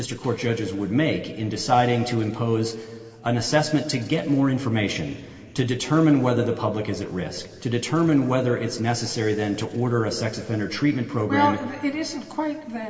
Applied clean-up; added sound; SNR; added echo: none; none; none; reverberation time 2.2 s.